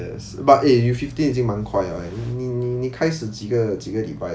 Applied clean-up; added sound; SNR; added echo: none; none; none; none.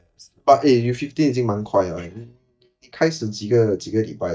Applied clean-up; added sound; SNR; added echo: neural mask model DeepFilterNet 3.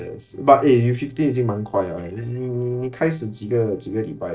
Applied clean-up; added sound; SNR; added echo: neural separator model SepFormer DNS4.